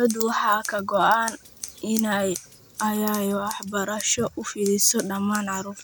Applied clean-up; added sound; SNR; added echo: none; Scissors; 17 dB; none.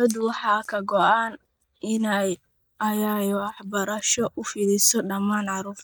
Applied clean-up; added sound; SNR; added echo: neural mask model DeepFilterNet 3.